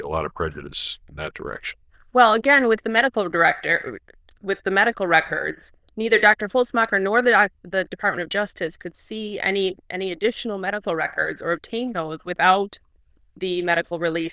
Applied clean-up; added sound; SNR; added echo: neural diffusion model UNIVERSE++.